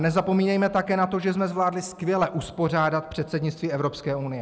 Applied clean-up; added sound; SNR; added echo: none; none; none; none.